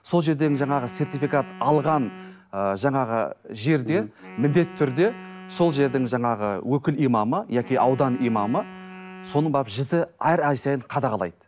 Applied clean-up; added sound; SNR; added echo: none; Wind instrument, woodwind instrument; 18 dB; none.